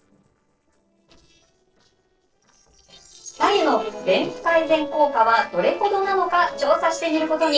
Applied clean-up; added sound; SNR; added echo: neural separator model SepFormer DNS4.